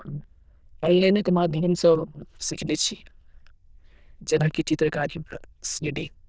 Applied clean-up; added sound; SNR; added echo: neural diffusion model UNIVERSE++.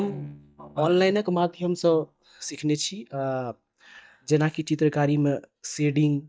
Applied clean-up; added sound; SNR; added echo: neural mask model DeepFilterNet 3.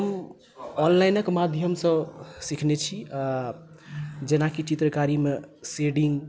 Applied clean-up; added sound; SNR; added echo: none; none; none; none.